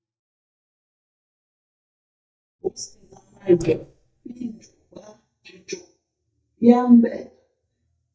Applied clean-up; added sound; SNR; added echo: neural mask model DeepFilterNet 3.